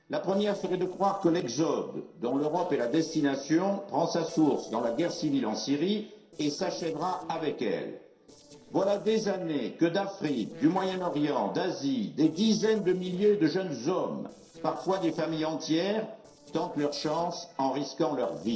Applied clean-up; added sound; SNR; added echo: neural separator model SepFormer DNS4.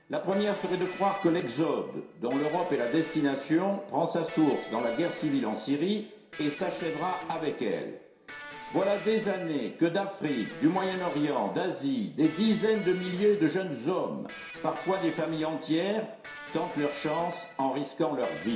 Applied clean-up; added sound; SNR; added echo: none; Electric guitar; 15 dB; reverberation time 0.7 s.